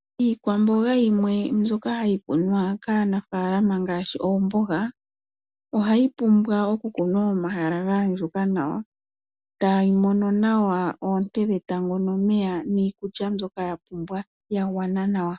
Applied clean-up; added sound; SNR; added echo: none; none; none; none.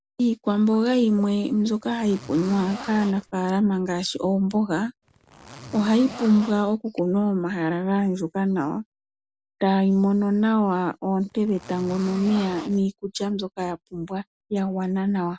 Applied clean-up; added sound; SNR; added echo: none; Zipper (clothing); 16 dB; none.